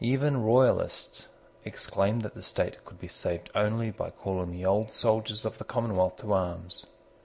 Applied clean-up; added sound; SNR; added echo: none; none; none; none.